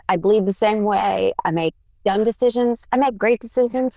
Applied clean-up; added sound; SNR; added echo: neural diffusion model UNIVERSE++.